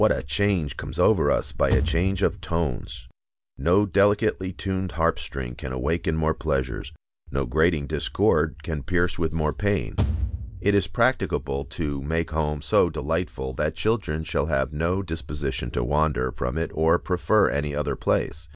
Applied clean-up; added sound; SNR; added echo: none; Bass drum / Thump, thud; 4 dB; none.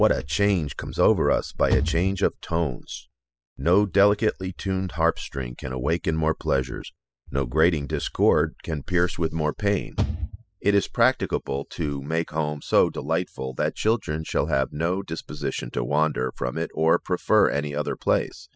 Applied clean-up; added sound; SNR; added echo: classical method spectral subtraction.